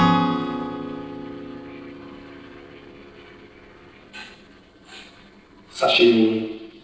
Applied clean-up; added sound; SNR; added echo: neural separator model SepFormer DNS4.